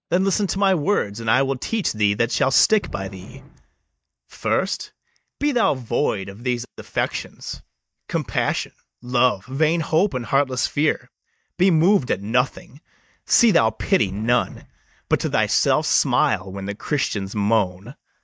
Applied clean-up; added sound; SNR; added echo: neural mask model DeepFilterNet 3.